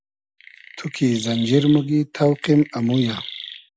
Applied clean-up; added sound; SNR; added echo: none; Chirp, tweet; 16 dB; none.